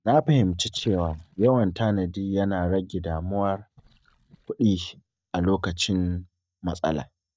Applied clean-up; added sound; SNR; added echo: neural mask model DeepFilterNet 3.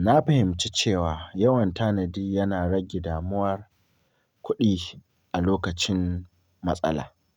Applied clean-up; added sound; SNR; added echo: none; none; none; none.